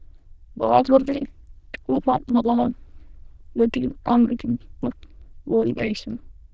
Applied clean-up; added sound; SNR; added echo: neural diffusion model UNIVERSE++.